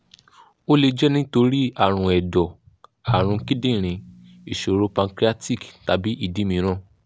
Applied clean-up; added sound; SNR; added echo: none; Drum; 15 dB; none.